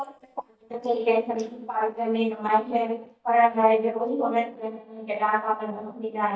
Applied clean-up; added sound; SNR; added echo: neural mask model DeepFilterNet 3.